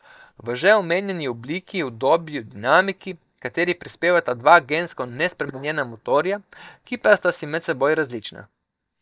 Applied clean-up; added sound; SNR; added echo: neural mask model DeepFilterNet 3.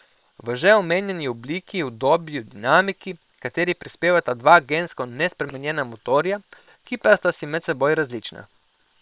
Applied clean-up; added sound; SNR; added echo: neural separator model SepFormer WHAM!.